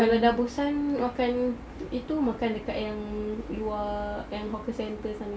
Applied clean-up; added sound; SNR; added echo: none; none; none; none.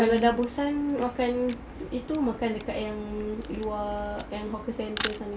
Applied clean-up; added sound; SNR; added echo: none; Camera; 12 dB; none.